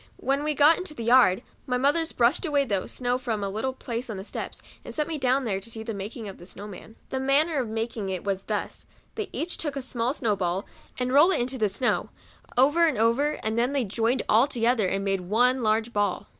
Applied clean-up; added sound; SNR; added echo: none; none; none; none.